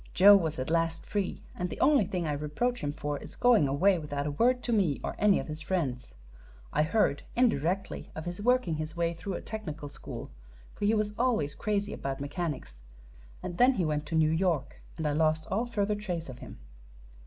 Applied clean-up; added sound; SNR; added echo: none; none; none; none.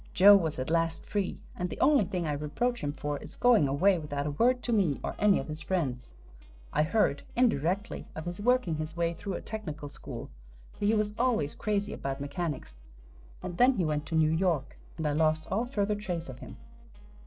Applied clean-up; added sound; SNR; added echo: neural separator model SepFormer DNS4.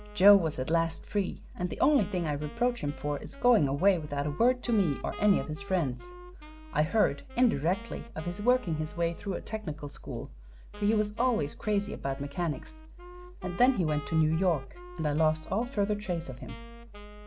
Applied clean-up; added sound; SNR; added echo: none; Wind instrument, woodwind instrument; 19 dB; none.